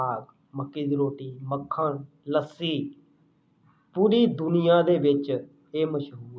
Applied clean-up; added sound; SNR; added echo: none; none; none; none.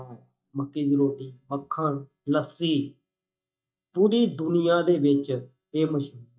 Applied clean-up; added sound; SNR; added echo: neural mask model DeepFilterNet 3.